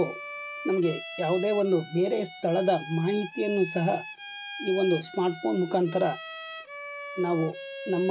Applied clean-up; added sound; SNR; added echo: none; Bowed string instrument; 12 dB; none.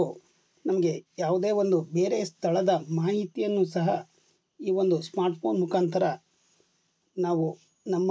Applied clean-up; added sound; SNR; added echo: none; none; none; none.